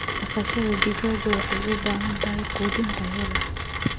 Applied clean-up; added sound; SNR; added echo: none; Rain; 0 dB; none.